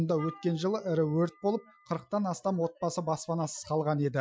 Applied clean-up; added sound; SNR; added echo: classical method Wiener filter.